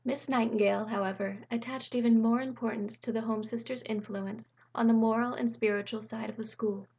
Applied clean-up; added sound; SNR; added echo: none; none; none; none.